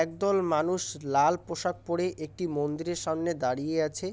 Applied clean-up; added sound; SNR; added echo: none; none; none; none.